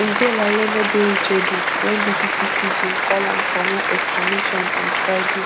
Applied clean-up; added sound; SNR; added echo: none; Applause; -3 dB; none.